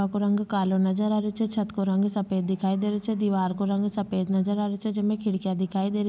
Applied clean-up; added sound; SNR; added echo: none; none; none; none.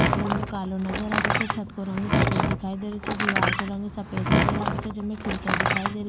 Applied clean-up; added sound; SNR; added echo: none; Door; -5 dB; none.